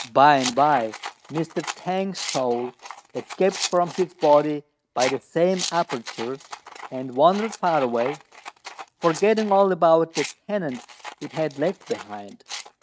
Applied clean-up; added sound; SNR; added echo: neural mask model RNNoise.